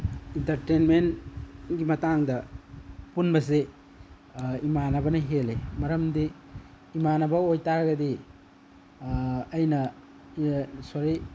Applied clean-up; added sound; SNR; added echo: none; none; none; none.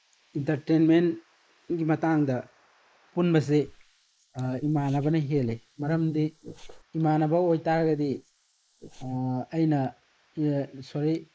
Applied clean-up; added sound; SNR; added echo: neural mask model Resemble Enhance denoiser.